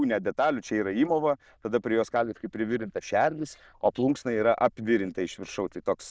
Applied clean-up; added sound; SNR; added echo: neural diffusion model UNIVERSE++.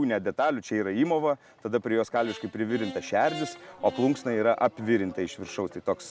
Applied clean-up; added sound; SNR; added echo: none; Brass instrument; 16 dB; none.